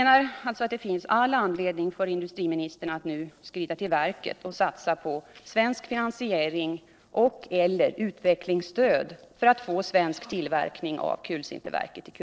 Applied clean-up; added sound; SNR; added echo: neural separator model SepFormer DNS4.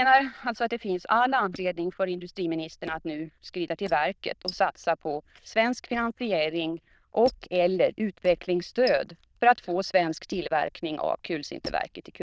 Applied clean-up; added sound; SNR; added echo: neural diffusion model UNIVERSE++.